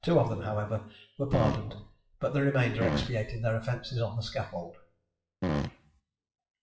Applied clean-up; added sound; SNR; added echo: classical method WPE with log-MMSE.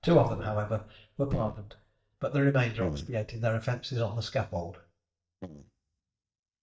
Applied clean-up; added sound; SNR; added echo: neural mask model DeepFilterNet 3.